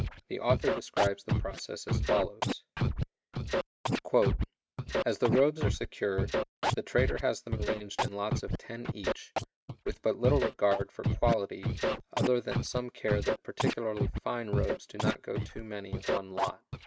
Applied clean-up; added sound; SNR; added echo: neural mask model RNNoise.